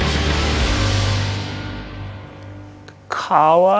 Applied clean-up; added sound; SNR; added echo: none; none; none; none.